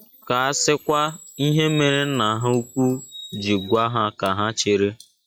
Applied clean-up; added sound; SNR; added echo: classical method log-MMSE.